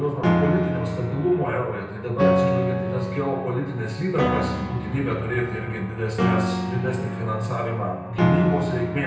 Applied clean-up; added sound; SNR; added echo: none; Piano; -1 dB; reverberation time 0.9 s.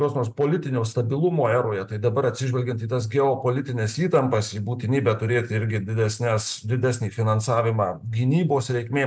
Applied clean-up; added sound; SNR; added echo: none; none; none; none.